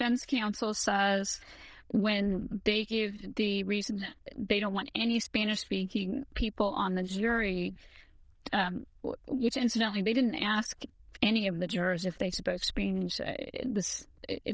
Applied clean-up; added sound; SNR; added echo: neural diffusion model UNIVERSE++.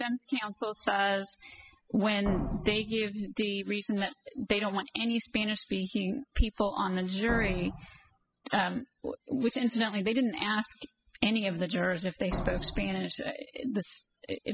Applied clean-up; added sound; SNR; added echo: classical method spectral subtraction.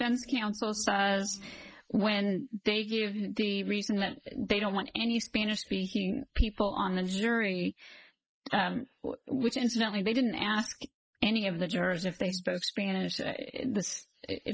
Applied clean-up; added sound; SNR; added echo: neural mask model Resemble Enhance denoiser.